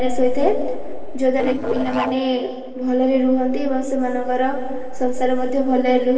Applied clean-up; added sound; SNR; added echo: neural separator model SepFormer DNS4.